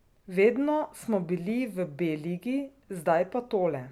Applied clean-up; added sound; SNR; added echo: none; none; none; none.